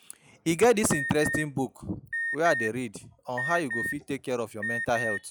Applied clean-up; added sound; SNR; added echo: classical method log-MMSE.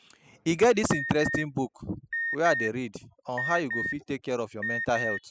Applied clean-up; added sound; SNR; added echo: classical method spectral subtraction.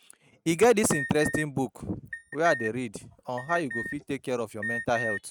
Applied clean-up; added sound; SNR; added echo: neural mask model RNNoise.